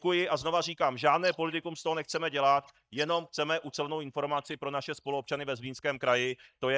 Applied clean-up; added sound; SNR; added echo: neural mask model DeepFilterNet 3.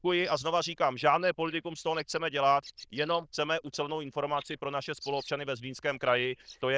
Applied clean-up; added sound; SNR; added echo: neural diffusion model UNIVERSE++.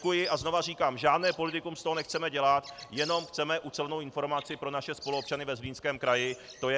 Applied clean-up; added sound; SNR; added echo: none; Bird vocalization, bird call, bird song; 17 dB; none.